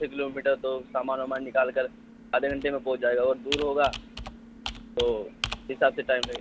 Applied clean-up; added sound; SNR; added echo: none; Computer keyboard; 12 dB; none.